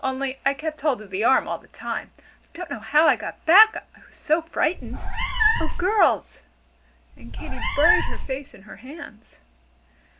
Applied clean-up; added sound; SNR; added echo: none; Meow; -2 dB; none.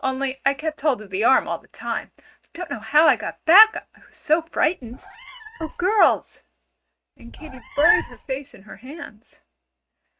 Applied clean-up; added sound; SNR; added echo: neural mask model RNNoise.